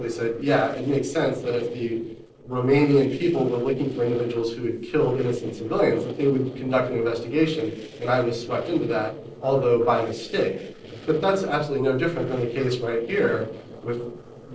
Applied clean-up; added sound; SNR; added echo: neural separator model SepFormer DNS4.